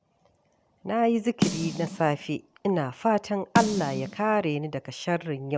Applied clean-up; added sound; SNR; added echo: none; Snare drum; 6 dB; none.